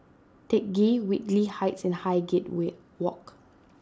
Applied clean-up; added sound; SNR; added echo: none; none; none; none.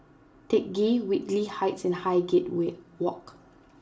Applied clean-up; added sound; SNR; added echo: none; none; none; reverberation time 0.4 s.